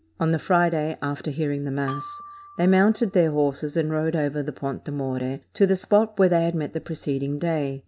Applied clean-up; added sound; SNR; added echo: none; Glockenspiel; 19 dB; none.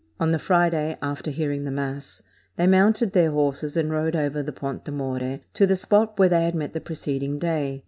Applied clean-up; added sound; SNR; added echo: none; none; none; none.